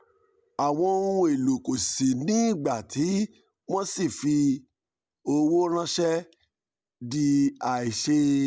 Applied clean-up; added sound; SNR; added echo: none; none; none; none.